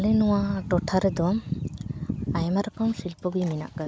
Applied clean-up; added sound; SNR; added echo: none; none; none; none.